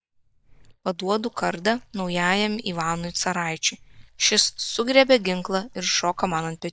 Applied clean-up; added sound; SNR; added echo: neural mask model DeepFilterNet 3.